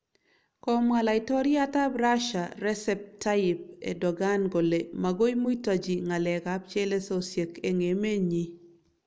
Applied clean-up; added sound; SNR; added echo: none; none; none; none.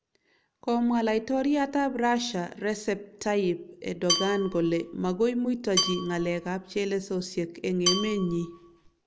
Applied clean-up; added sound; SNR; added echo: none; Dishes, pots, and pans / Glass / Bell; 5 dB; none.